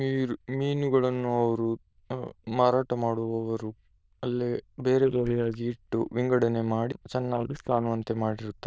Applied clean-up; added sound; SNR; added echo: neural diffusion model UNIVERSE++.